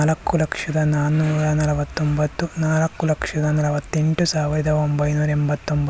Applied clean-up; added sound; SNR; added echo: none; none; none; none.